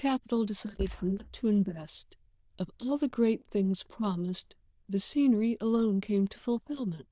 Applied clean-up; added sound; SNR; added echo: neural diffusion model UNIVERSE++.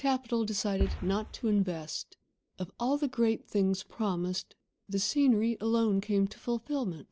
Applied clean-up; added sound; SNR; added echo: none; Boom; 6 dB; none.